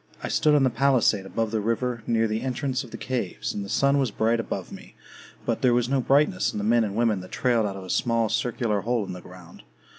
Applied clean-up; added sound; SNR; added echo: none; none; none; none.